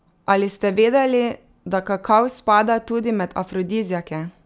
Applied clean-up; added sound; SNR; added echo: none; none; none; none.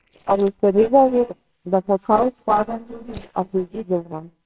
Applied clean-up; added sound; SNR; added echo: neural separator model SepFormer WHAMR!.